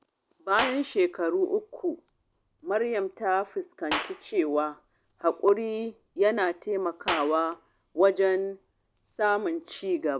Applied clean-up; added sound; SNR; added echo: none; Clapping; 13 dB; none.